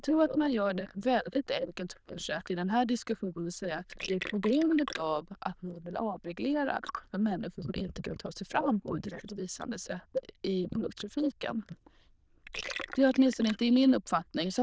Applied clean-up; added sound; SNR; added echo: neural diffusion model UNIVERSE++.